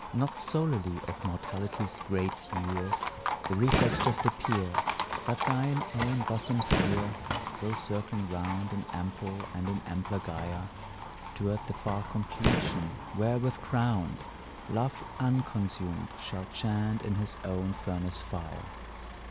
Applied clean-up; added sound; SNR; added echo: none; Fireworks + Livestock, farm animals, working animals; 3 dB; none.